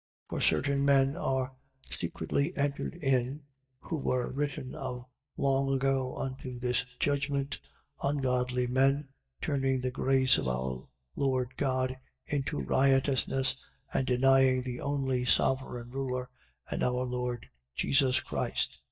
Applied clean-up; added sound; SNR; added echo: neural mask model DeepFilterNet 3.